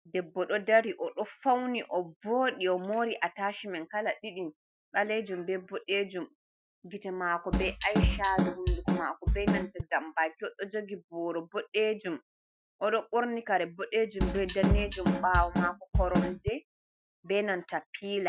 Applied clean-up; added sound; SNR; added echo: classical method Wiener filter.